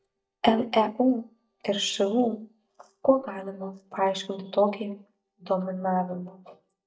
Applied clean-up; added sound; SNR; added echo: neural mask model DeepFilterNet 3.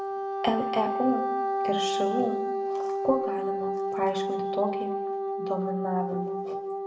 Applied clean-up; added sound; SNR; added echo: none; Wind instrument, woodwind instrument; -1 dB; reverberation time 0.8 s.